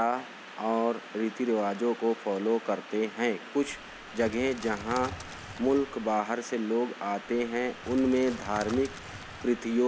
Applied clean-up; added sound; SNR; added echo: none; Crackle; 16 dB; none.